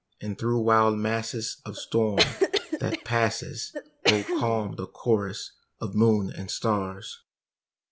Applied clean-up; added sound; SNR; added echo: none; Cough; 3 dB; none.